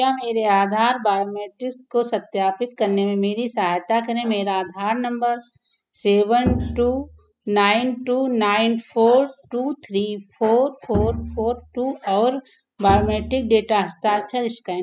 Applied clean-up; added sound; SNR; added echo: classical method spectral subtraction.